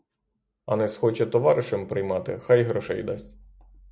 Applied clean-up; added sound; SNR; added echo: none; none; none; none.